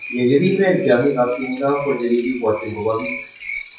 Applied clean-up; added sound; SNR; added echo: classical method WPE with log-MMSE.